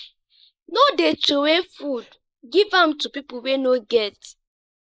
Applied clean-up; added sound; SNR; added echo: neural mask model Resemble Enhance denoiser.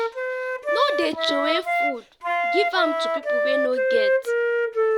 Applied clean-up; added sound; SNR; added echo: none; Wind instrument, woodwind instrument; -5 dB; none.